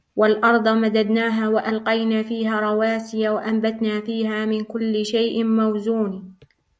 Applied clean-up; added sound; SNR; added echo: none; none; none; none.